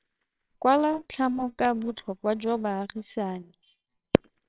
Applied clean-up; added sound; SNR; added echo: neural separator model SepFormer WHAMR!.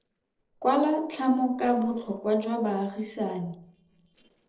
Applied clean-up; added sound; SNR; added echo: neural separator model SepFormer DNS4.